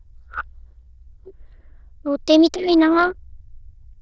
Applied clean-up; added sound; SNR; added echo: neural diffusion model UNIVERSE++.